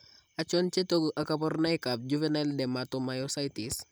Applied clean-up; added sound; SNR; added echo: none; none; none; none.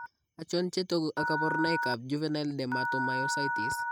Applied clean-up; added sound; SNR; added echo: neural mask model RNNoise.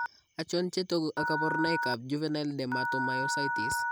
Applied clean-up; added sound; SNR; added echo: none; Telephone; 1 dB; none.